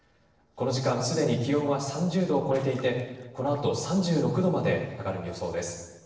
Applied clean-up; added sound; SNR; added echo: neural separator model SepFormer DNS4.